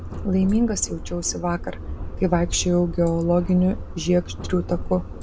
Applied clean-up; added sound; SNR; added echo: none; Subway, metro, underground; 8 dB; none.